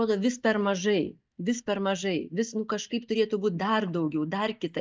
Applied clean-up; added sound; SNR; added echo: neural mask model DeepFilterNet 3.